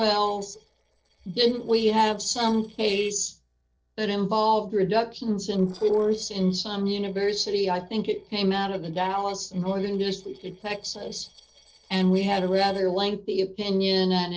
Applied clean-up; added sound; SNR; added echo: neural separator model SepFormer DNS4.